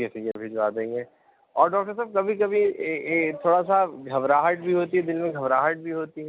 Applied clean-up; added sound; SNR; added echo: none; none; none; none.